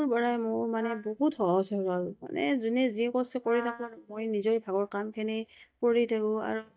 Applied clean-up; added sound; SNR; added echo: neural mask model DeepFilterNet 3.